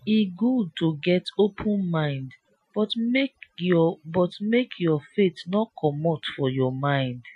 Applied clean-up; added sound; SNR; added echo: classical method Wiener filter.